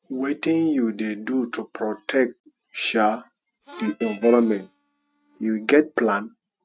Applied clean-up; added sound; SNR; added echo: neural mask model RNNoise.